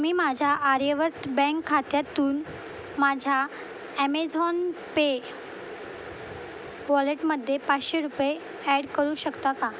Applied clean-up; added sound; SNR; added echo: none; none; none; none.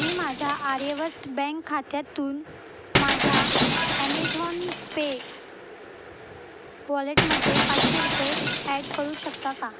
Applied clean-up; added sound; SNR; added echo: none; Shatter; -3 dB; none.